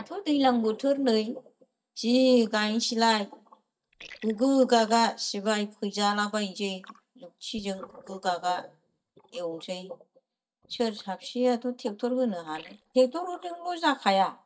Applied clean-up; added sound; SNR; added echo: neural mask model DeepFilterNet 3.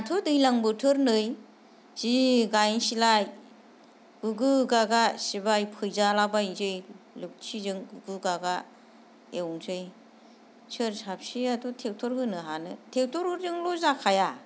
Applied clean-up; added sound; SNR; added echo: none; none; none; none.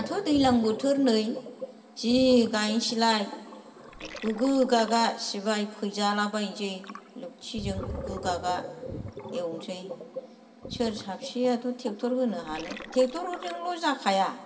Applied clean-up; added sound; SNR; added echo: none; Gurgling; 14 dB; reverberation time 1.4 s.